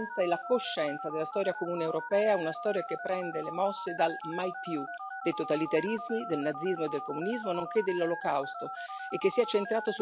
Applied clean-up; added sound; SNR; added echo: classical method log-MMSE.